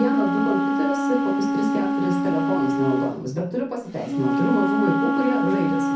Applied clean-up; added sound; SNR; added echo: none; Wind instrument, woodwind instrument; -3 dB; reverberation time 0.6 s.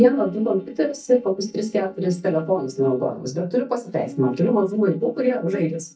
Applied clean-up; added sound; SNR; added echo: neural mask model DeepFilterNet 3.